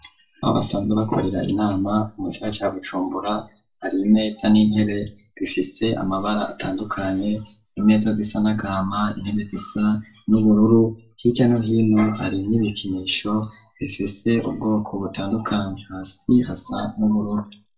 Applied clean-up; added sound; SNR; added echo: none; none; none; reverberation time 0.2 s.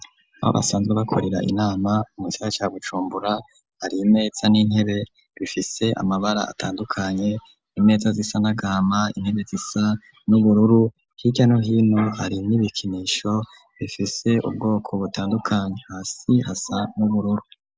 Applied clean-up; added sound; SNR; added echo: none; none; none; none.